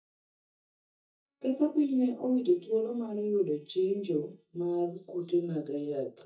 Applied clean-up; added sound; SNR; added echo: neural mask model DeepFilterNet 3.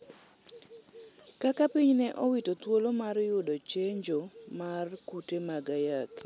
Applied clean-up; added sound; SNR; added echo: none; none; none; none.